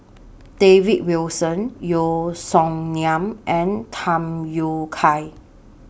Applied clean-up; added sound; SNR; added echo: none; none; none; none.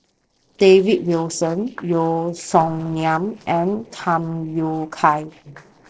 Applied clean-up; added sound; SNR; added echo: neural separator model SepFormer DNS4.